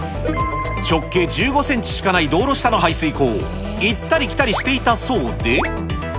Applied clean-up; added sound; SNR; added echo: none; none; none; none.